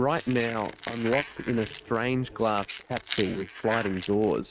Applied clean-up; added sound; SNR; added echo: neural mask model RNNoise.